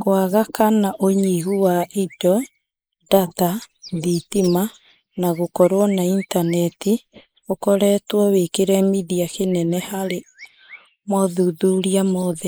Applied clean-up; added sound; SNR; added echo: neural mask model Resemble Enhance denoiser.